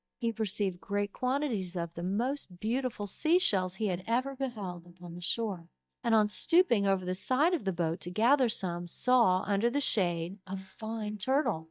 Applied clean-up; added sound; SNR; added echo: neural mask model DeepFilterNet 3.